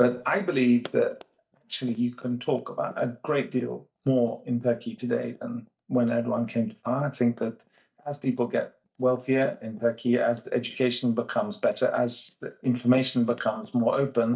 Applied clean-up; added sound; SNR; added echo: neural mask model DeepFilterNet 3.